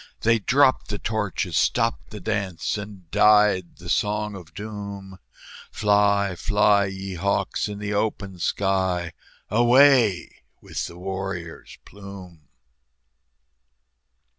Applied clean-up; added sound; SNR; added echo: none; none; none; none.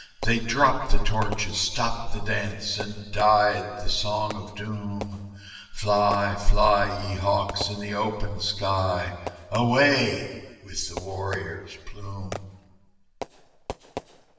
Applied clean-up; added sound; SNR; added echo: none; Fireworks; 18 dB; reverberation time 1.4 s.